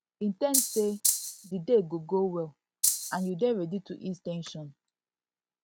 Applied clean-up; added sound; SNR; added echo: none; Rattle (instrument); -2 dB; none.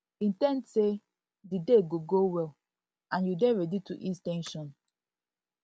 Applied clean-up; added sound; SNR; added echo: none; none; none; none.